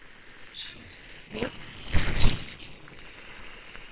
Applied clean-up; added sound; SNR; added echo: neural separator model SepFormer WHAMR!.